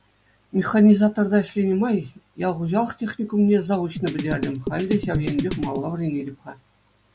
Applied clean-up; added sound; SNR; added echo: none; Drum kit; 6 dB; none.